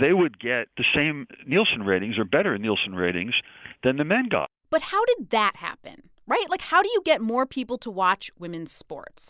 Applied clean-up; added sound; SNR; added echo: none; none; none; none.